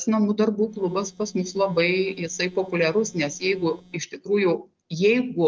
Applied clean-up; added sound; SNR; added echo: neural separator model SepFormer DNS4.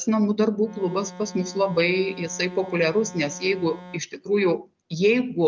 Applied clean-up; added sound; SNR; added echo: none; Organ; 17 dB; none.